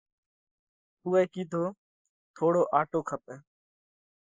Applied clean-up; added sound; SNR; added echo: neural mask model Resemble Enhance denoiser.